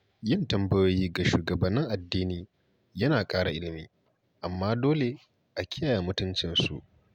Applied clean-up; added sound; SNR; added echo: none; none; none; none.